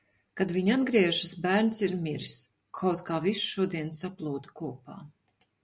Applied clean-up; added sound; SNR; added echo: none; none; none; none.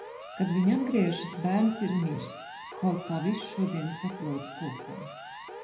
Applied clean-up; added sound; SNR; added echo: none; Siren; 12 dB; reverberation time 0.8 s.